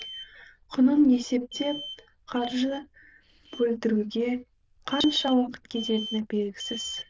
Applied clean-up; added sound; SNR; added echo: neural diffusion model UNIVERSE++.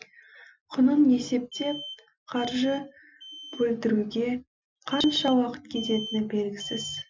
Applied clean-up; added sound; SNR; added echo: classical method Wiener filter.